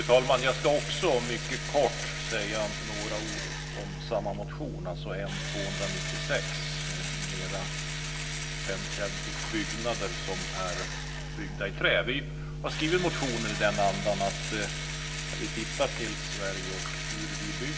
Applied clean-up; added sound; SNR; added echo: none; Engine / Drill; 7 dB; reverberation time 1.0 s.